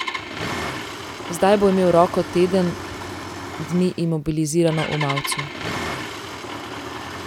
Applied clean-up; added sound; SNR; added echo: none; Engine starting; 8 dB; none.